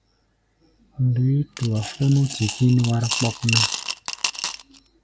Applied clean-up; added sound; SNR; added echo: none; Coin (dropping) / Glass; 5 dB; none.